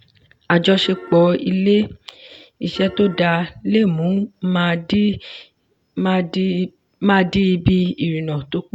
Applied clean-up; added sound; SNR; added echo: none; Piano; 16 dB; none.